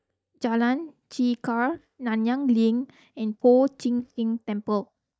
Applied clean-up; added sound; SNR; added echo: neural mask model DeepFilterNet 3.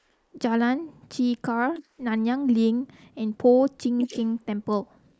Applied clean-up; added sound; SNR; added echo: neural mask model Resemble Enhance denoiser.